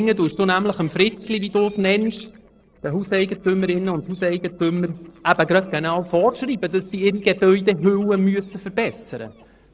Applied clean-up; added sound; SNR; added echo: neural separator model SepFormer DNS4.